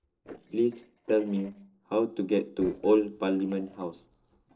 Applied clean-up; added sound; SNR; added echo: neural separator model SepFormer DNS4.